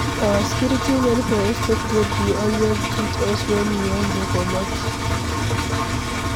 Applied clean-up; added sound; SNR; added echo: none; Engine; -1 dB; none.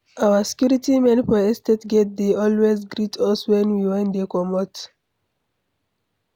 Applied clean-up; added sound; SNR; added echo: none; none; none; none.